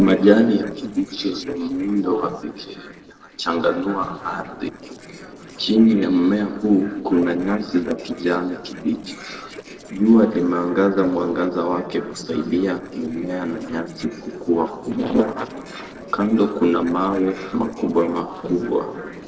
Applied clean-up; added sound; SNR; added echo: neural separator model SepFormer DNS4.